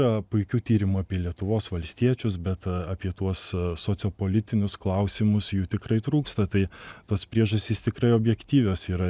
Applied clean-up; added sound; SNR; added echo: none; none; none; none.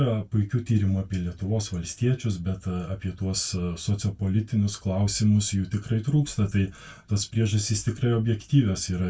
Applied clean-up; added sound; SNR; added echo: none; none; none; reverberation time 0.1 s.